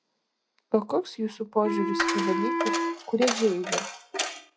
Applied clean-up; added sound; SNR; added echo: classical method log-MMSE.